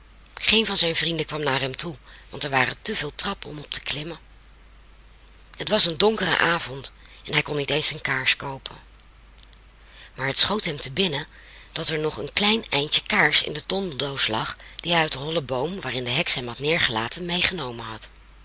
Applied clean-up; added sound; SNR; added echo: none; none; none; none.